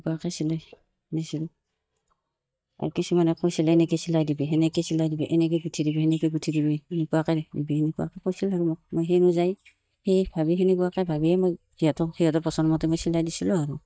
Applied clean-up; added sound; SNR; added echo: neural mask model DeepFilterNet 3.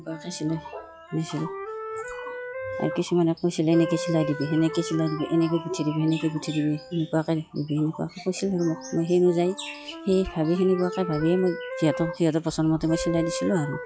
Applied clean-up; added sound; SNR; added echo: classical method log-MMSE.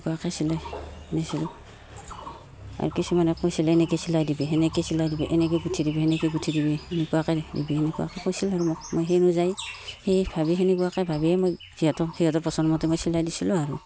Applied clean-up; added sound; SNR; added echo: none; none; none; none.